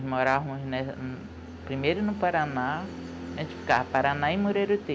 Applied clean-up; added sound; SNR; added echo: none; none; none; none.